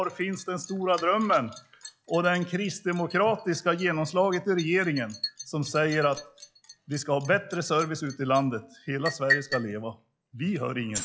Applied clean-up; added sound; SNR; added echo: classical method log-MMSE.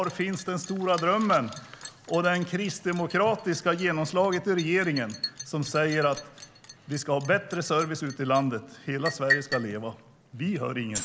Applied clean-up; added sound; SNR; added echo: none; Liquid; 12 dB; none.